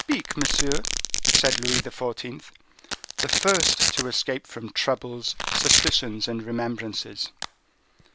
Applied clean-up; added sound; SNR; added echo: none; Domestic sounds, home sounds; -1 dB; none.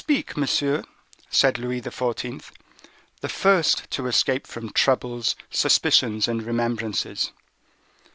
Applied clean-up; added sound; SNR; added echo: none; none; none; none.